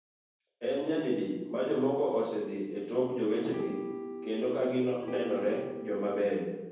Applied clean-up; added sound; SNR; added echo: none; Acoustic guitar / Strum; 8 dB; reverberation time 1.1 s.